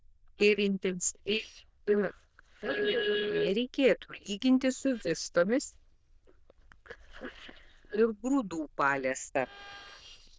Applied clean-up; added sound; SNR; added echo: neural diffusion model UNIVERSE++.